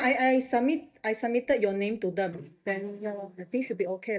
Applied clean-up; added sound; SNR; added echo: neural mask model DeepFilterNet 3.